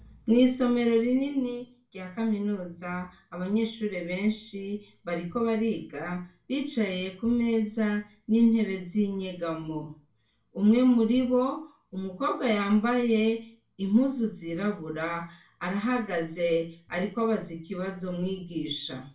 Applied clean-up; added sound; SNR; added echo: none; none; none; reverberation time 0.3 s.